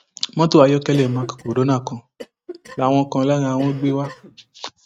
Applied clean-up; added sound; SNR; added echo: neural mask model RNNoise.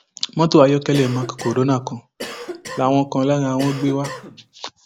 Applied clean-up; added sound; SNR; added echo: none; Cough; 14 dB; none.